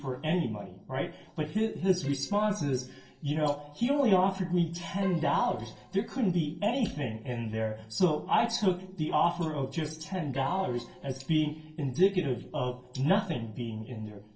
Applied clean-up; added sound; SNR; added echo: neural separator model SepFormer DNS4.